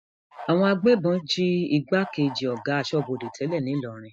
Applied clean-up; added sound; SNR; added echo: classical method spectral subtraction.